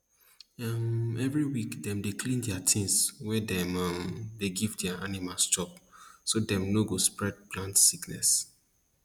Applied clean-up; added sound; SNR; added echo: none; none; none; none.